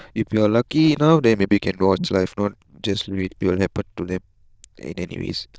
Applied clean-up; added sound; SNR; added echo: neural diffusion model UNIVERSE++.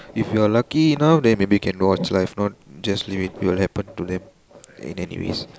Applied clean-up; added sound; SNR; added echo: none; none; none; none.